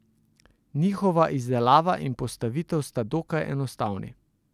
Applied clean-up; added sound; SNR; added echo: none; none; none; none.